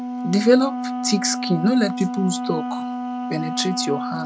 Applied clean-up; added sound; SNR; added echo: none; Wind instrument, woodwind instrument; 5 dB; none.